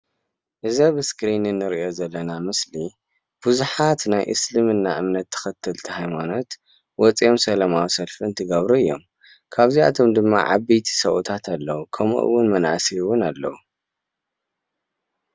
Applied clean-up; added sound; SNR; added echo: none; none; none; none.